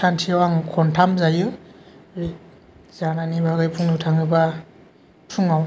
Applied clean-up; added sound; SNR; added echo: none; none; none; none.